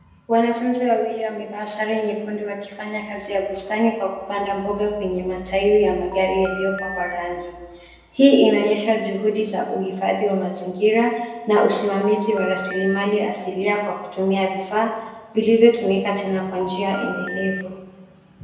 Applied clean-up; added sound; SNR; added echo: none; Telephone; 11 dB; reverberation time 0.9 s.